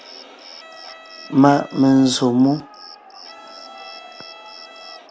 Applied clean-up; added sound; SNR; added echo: none; Cricket + Bowed string instrument; 19 dB; none.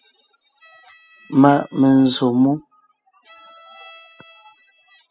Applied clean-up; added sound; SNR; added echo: classical method spectral subtraction.